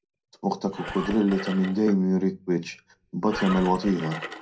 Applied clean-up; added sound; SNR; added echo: none; Engine; 13 dB; reverberation time 0.2 s.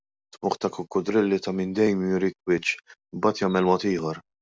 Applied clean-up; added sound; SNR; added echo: none; none; none; none.